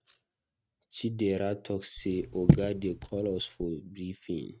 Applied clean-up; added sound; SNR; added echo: neural mask model RNNoise.